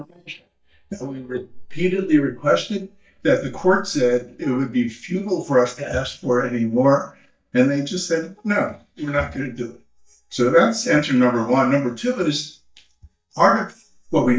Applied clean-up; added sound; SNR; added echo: neural mask model DeepFilterNet 3.